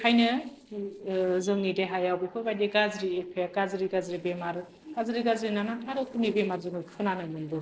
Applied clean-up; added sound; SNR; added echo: neural separator model SepFormer DNS4.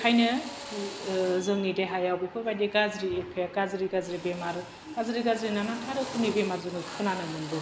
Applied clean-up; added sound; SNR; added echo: none; Drill; 15 dB; none.